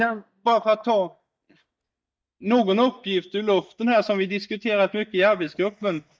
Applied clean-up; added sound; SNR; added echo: neural mask model DeepFilterNet 3.